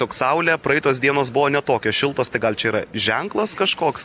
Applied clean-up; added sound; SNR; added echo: none; none; none; none.